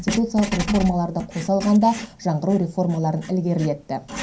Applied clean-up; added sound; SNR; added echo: none; Writing; 10 dB; reverberation time 0.3 s.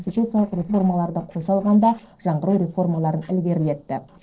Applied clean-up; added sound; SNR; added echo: neural separator model SepFormer DNS4.